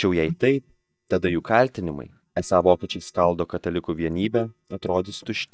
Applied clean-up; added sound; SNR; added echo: neural mask model DeepFilterNet 3.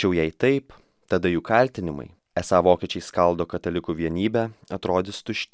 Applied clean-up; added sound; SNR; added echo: none; none; none; none.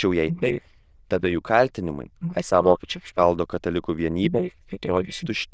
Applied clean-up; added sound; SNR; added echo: neural diffusion model UNIVERSE++.